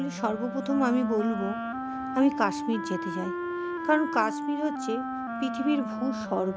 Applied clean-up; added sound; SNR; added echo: none; Wind instrument, woodwind instrument; 4 dB; none.